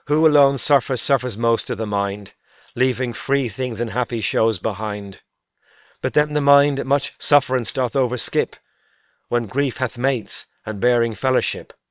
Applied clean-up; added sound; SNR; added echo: neural separator model SepFormer WHAM!.